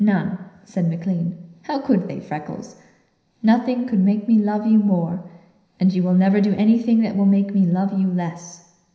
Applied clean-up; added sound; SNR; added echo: none; none; none; reverberation time 0.9 s.